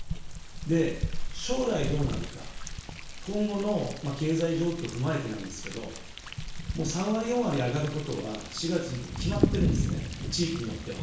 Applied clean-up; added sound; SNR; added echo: none; Thunder; 2 dB; reverberation time 0.6 s.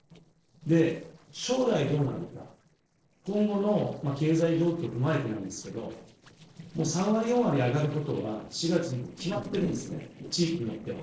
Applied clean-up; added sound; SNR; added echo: neural separator model SepFormer DNS4.